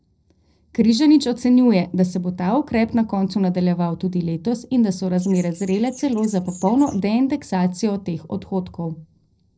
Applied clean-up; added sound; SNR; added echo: neural separator model SepFormer DNS4.